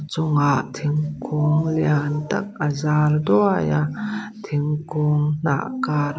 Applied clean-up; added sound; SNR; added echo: none; none; none; none.